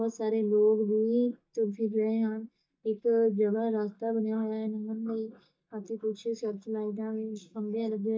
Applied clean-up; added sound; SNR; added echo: neural mask model DeepFilterNet 3.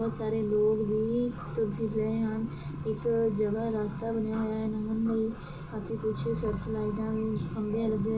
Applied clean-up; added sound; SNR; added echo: none; Accelerating, revving, vroom; 10 dB; reverberation time 0.2 s.